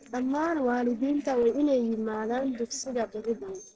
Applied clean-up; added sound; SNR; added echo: neural separator model SepFormer DNS4.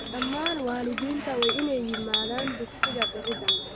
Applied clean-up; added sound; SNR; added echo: none; Chink, clink; 0 dB; none.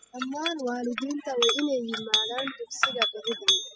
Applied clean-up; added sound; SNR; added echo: classical method spectral subtraction.